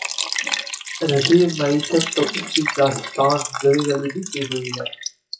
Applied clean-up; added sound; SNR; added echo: classical method WPE with log-MMSE.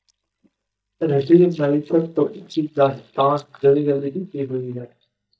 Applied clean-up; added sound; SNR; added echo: neural mask model DeepFilterNet 3.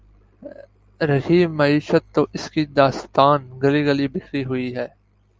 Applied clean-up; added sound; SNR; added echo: none; none; none; none.